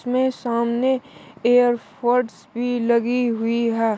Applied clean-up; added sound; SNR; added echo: none; none; none; none.